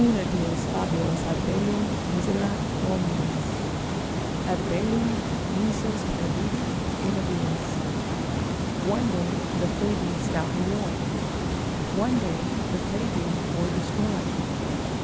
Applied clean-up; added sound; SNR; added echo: none; Water; -3 dB; none.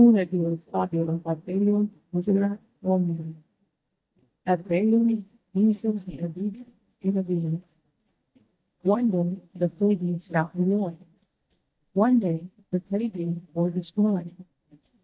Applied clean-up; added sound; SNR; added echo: neural mask model DeepFilterNet 3.